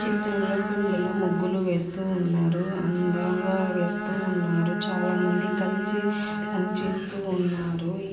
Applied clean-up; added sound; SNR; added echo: none; Bowed string instrument; 5 dB; reverberation time 0.6 s.